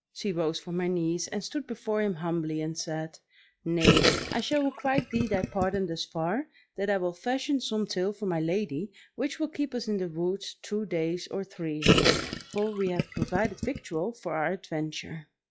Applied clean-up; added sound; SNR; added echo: classical method log-MMSE.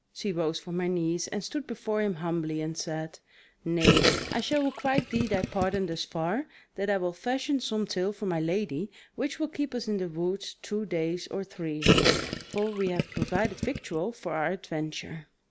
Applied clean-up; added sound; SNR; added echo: none; Gurgling; -2 dB; none.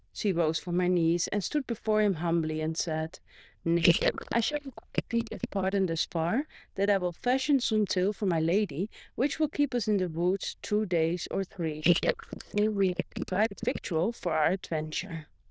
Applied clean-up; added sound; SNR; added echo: neural diffusion model UNIVERSE++.